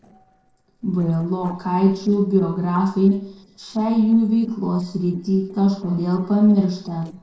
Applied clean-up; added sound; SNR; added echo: neural separator model SepFormer DNS4.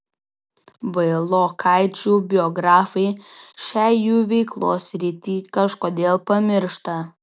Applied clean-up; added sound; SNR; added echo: none; none; none; none.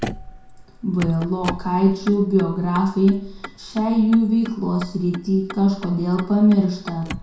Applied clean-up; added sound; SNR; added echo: none; Motor vehicle (road); 14 dB; reverberation time 0.6 s.